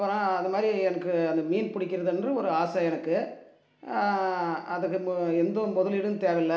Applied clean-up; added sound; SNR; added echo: none; none; none; none.